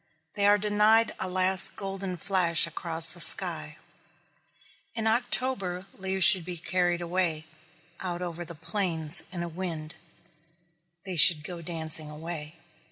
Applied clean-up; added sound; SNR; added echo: none; none; none; none.